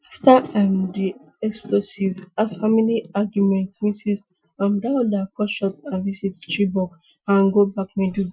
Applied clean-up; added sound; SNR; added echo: classical method Wiener filter.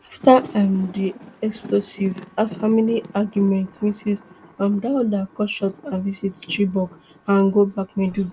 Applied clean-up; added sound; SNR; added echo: none; Thunder; 20 dB; none.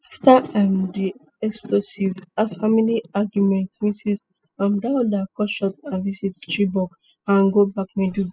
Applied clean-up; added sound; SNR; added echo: classical method spectral subtraction.